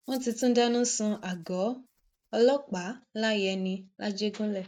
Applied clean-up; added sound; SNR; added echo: neural mask model RNNoise.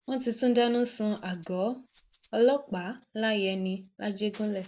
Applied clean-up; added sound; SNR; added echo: none; Rattle (instrument); 19 dB; none.